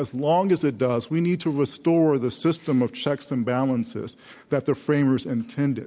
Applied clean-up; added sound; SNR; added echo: none; none; none; none.